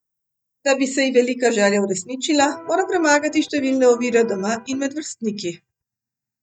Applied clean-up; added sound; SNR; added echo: neural mask model DeepFilterNet 3.